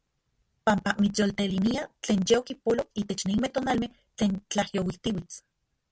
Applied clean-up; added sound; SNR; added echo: none; none; none; none.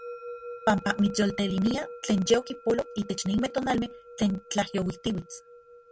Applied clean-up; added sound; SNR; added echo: none; Musical instrument; 15 dB; none.